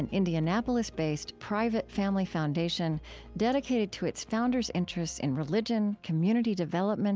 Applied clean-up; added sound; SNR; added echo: none; none; none; none.